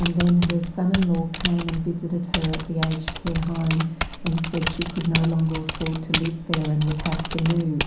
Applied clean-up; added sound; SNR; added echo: none; Typing; 6 dB; reverberation time 0.6 s.